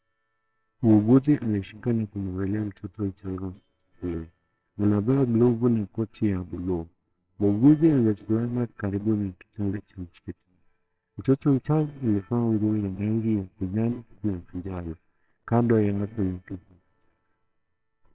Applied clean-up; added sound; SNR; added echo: neural separator model SepFormer WHAMR!.